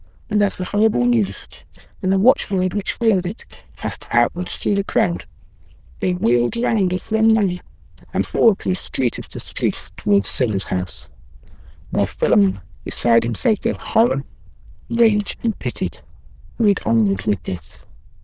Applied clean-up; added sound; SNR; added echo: neural diffusion model UNIVERSE++.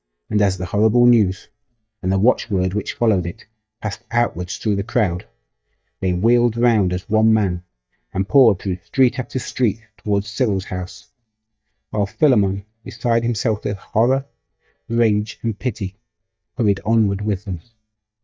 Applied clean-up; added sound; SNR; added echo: neural mask model DeepFilterNet 3.